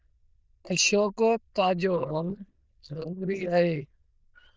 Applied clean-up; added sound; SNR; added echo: neural diffusion model UNIVERSE++.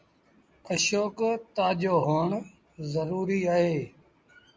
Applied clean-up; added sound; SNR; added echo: none; none; none; none.